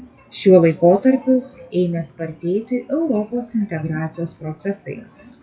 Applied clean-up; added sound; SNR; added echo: classical method WPE with log-MMSE.